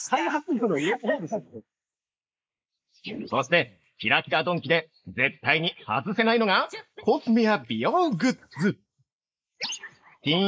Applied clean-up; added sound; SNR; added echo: neural mask model Resemble Enhance denoiser.